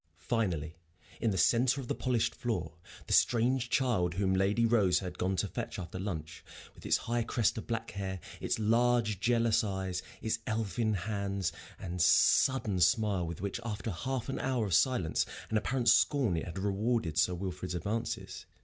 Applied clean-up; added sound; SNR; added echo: none; none; none; none.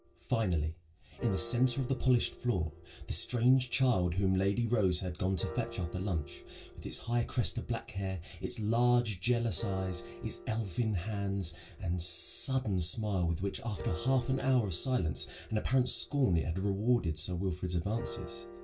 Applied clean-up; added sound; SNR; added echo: none; Piano; 18 dB; reverberation time 0.1 s.